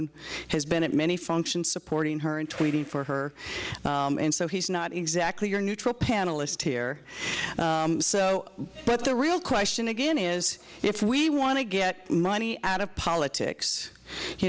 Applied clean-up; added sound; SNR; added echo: none; Whoosh, swoosh, swish; 18 dB; none.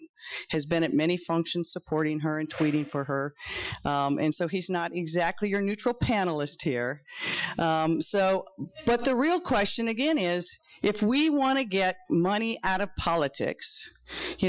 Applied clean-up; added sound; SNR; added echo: classical method Wiener filter.